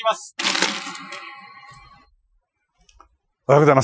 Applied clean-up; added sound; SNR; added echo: classical method Wiener filter.